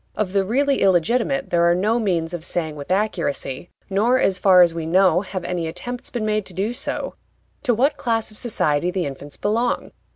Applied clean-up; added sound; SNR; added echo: none; none; none; none.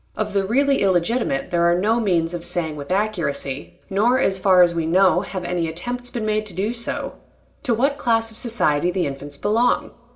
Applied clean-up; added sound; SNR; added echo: none; none; none; reverberation time 0.4 s.